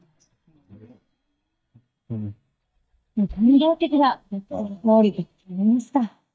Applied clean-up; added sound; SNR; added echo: neural mask model DeepFilterNet 3.